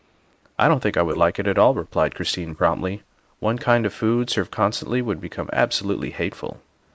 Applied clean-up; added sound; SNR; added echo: neural mask model Resemble Enhance denoiser.